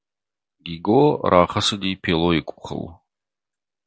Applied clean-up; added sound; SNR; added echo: none; none; none; none.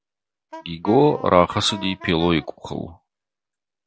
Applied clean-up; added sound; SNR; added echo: none; Wind instrument, woodwind instrument; 17 dB; none.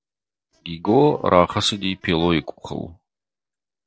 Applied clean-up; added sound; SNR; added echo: neural separator model SepFormer DNS4.